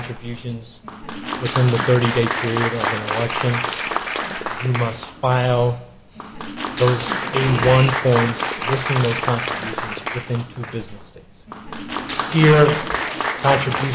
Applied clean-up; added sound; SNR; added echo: none; Applause; 5 dB; none.